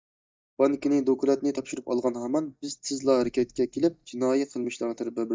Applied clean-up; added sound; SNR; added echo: neural mask model DeepFilterNet 3.